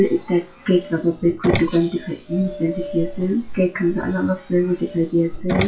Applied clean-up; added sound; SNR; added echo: classical method WPE with log-MMSE.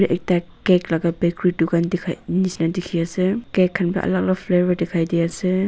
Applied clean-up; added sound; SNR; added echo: none; none; none; none.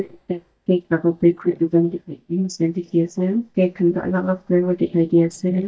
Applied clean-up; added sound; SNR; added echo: neural mask model DeepFilterNet 3.